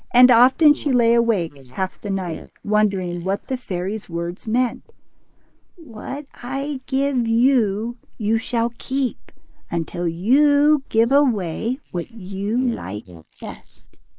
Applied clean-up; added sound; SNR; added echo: neural mask model Resemble Enhance denoiser.